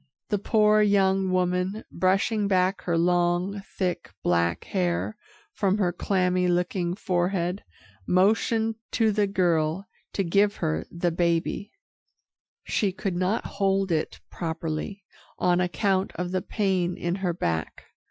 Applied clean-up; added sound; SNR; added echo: classical method Wiener filter.